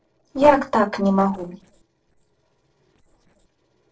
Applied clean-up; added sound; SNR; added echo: neural separator model SepFormer DNS4.